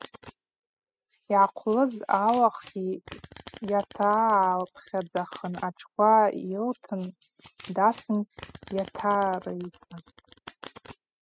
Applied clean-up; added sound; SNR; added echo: classical method spectral subtraction.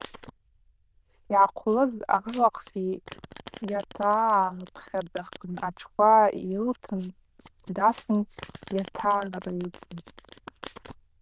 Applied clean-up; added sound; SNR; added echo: neural diffusion model UNIVERSE++.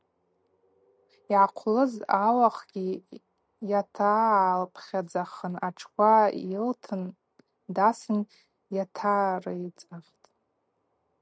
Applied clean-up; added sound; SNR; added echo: none; none; none; none.